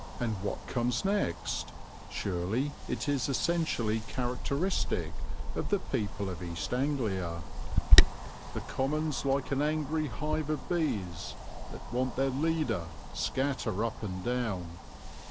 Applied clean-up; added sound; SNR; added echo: none; Wind; -1 dB; none.